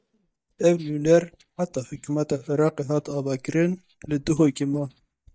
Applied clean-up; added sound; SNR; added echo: neural mask model DeepFilterNet 3.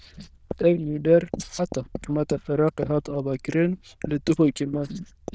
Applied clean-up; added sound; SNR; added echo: neural diffusion model UNIVERSE++.